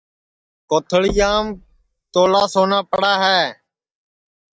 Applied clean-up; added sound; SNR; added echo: neural mask model DeepFilterNet 3.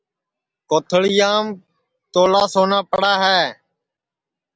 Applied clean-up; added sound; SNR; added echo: none; none; none; none.